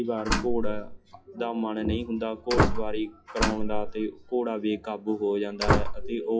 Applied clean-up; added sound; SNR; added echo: classical method WPE with log-MMSE.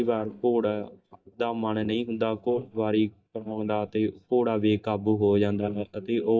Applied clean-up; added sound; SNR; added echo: neural mask model DeepFilterNet 3.